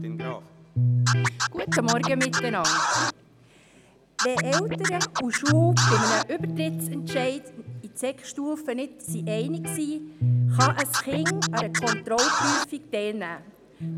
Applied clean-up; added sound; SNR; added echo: none; Electric guitar + Scratching (performance technique); -3 dB; none.